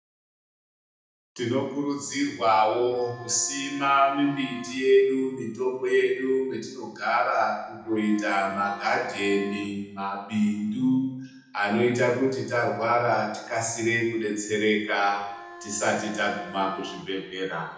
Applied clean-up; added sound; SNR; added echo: none; Bowed string instrument; 18 dB; reverberation time 0.9 s.